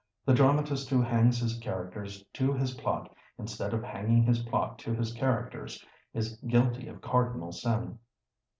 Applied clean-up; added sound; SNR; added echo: none; none; none; none.